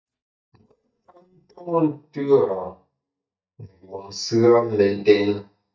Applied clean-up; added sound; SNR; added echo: neural mask model DeepFilterNet 3.